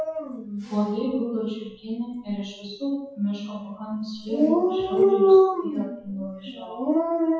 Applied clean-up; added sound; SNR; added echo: classical method WPE with log-MMSE.